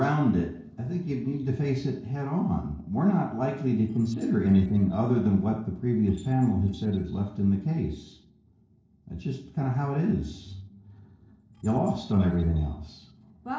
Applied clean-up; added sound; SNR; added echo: neural separator model SepFormer DNS4.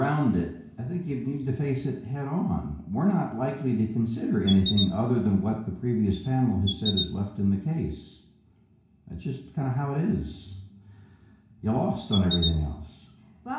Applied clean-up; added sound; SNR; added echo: none; Chirp, tweet; 5 dB; reverberation time 0.6 s.